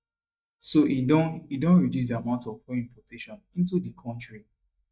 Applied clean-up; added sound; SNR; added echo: neural mask model DeepFilterNet 3.